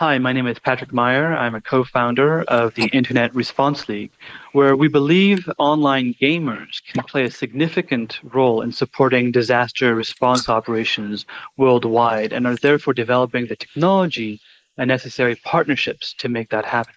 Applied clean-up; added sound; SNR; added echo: neural mask model Resemble Enhance denoiser.